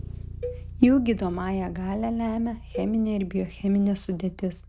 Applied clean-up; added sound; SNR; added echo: none; Bass guitar + Cowbell; 13 dB; none.